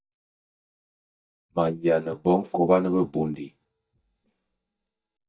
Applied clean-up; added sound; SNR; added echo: neural mask model DeepFilterNet 3.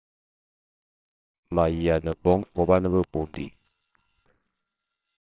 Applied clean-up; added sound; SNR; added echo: neural separator model SepFormer WHAMR!.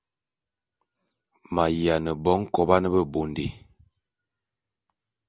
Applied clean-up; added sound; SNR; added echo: none; none; none; none.